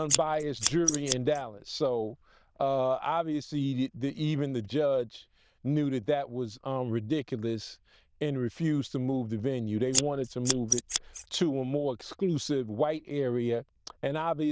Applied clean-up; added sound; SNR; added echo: neural diffusion model UNIVERSE++.